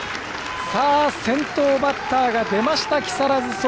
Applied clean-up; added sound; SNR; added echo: none; none; none; none.